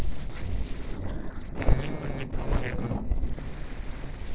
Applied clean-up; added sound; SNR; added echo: neural separator model SepFormer DNS4.